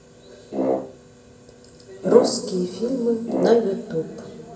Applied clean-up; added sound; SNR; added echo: none; Brass instrument; 4 dB; reverberation time 2.3 s.